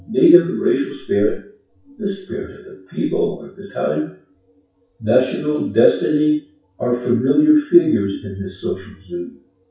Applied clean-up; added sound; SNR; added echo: classical method WPE with log-MMSE.